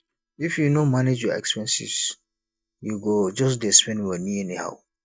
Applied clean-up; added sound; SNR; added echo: neural mask model DeepFilterNet 3.